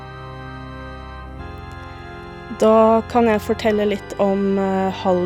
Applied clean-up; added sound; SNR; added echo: none; Organ; 14 dB; none.